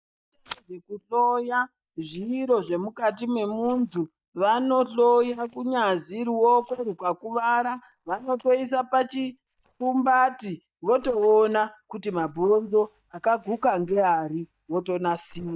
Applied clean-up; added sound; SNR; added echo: neural mask model DeepFilterNet 3.